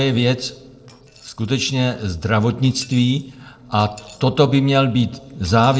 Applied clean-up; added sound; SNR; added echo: neural separator model SepFormer DNS4.